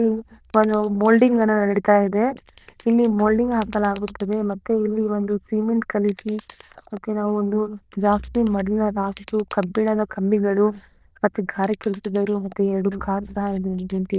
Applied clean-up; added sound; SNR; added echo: neural diffusion model UNIVERSE++.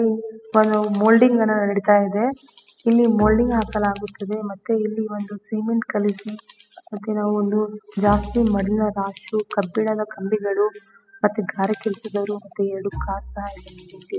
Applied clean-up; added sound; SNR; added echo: classical method spectral subtraction.